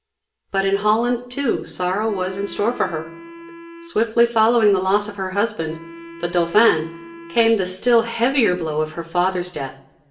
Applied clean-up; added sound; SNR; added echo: none; Wind instrument, woodwind instrument; 17 dB; reverberation time 0.7 s.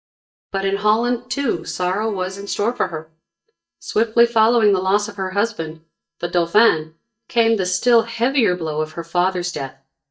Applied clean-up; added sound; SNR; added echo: neural mask model DeepFilterNet 3.